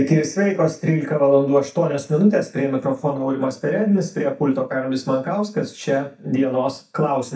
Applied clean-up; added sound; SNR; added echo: neural mask model DeepFilterNet 3.